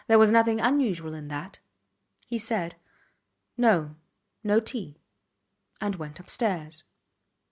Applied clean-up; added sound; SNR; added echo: none; none; none; none.